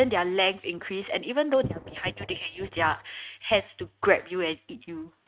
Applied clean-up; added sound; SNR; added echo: neural mask model RNNoise.